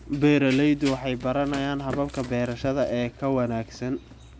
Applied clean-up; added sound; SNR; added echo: none; Run; 18 dB; none.